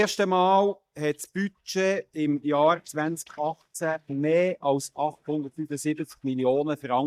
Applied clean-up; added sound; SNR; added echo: neural mask model DeepFilterNet 3.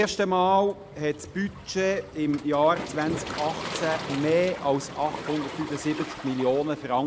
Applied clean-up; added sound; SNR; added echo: none; Waves, surf; 11 dB; none.